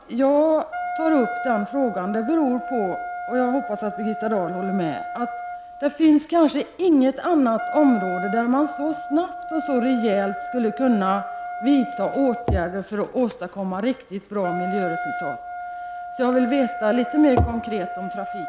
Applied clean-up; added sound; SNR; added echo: none; Wind instrument, woodwind instrument; 9 dB; none.